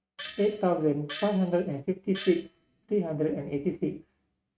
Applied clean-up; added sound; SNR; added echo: neural mask model RNNoise.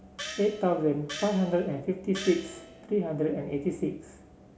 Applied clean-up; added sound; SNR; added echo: none; Gong; 12 dB; none.